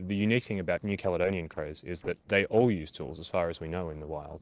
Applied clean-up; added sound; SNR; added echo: neural separator model SepFormer DNS4.